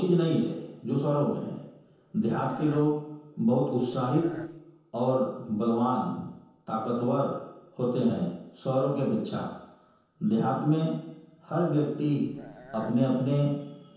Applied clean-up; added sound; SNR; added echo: none; Burping, eructation; 19 dB; reverberation time 0.9 s.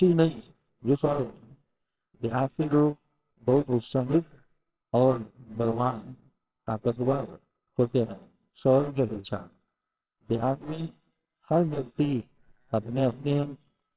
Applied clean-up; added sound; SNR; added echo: neural separator model SepFormer WHAMR!.